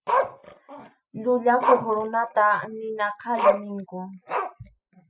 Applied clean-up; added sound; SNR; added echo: classical method spectral subtraction.